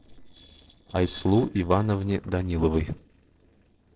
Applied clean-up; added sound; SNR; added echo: neural separator model SepFormer DNS4.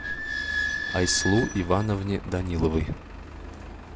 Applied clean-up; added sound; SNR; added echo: none; Squeak / Idling; 6 dB; none.